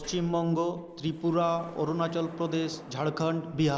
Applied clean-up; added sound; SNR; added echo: none; Sliding door; 19 dB; none.